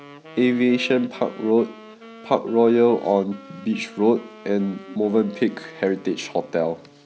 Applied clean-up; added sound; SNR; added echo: none; Wind instrument, woodwind instrument; 20 dB; none.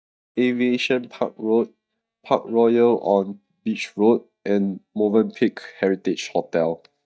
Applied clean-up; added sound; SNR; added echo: neural mask model DeepFilterNet 3.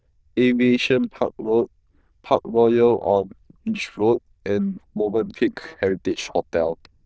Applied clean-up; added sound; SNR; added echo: neural diffusion model UNIVERSE++.